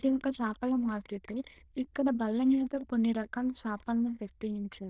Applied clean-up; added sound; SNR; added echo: neural diffusion model UNIVERSE++.